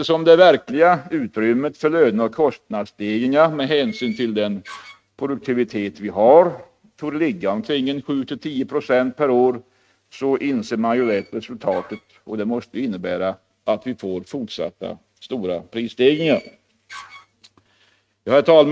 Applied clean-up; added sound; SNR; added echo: neural mask model RNNoise.